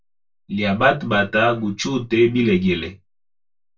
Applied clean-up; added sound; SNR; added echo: none; none; none; reverberation time 0.2 s.